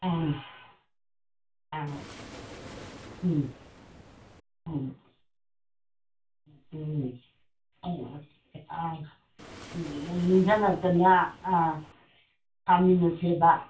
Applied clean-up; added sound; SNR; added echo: none; Waves, surf; 17 dB; reverberation time 0.3 s.